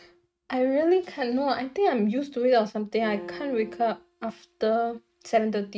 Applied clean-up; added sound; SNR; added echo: neural mask model RNNoise.